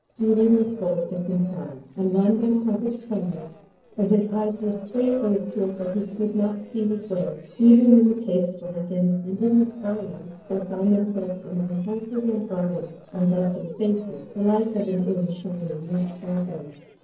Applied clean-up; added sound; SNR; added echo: neural separator model SepFormer DNS4.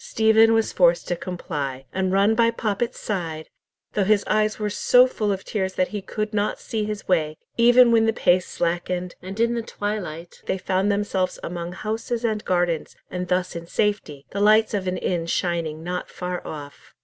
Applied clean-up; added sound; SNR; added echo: none; none; none; none.